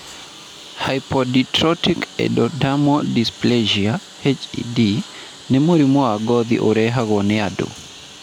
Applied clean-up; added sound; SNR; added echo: none; Engine; 20 dB; none.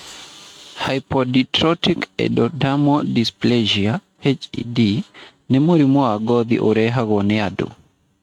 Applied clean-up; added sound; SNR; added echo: neural mask model RNNoise.